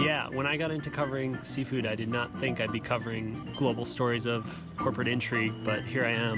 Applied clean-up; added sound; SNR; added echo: none; none; none; none.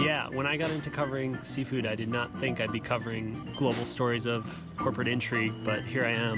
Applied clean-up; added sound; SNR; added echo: none; Snare drum; 19 dB; none.